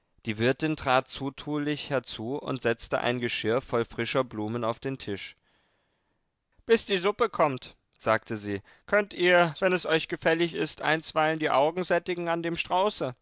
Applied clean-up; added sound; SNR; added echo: none; none; none; none.